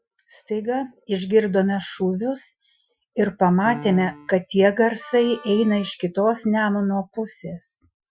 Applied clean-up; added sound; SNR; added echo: classical method Wiener filter.